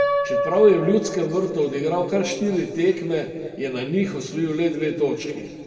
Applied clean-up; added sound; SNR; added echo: none; Piano; 8 dB; reverberation time 2.2 s.